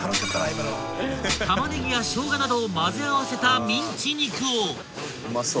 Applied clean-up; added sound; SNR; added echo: none; Dishes, pots, and pans; 9 dB; none.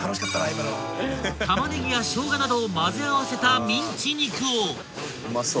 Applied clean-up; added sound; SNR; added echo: none; none; none; none.